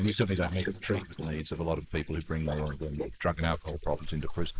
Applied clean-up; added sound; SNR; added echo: neural mask model Resemble Enhance denoiser.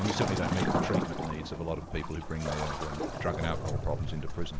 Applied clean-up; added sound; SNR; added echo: none; Waves, surf; -1 dB; none.